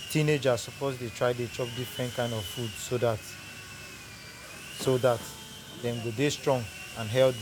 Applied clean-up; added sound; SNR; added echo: none; Sawing; 12 dB; none.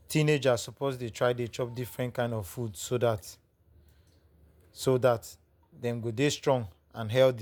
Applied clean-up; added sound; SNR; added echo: none; none; none; none.